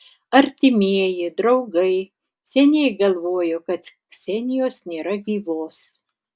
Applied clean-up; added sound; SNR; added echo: none; none; none; none.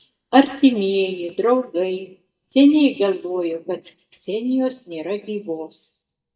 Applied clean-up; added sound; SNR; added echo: neural mask model DeepFilterNet 3.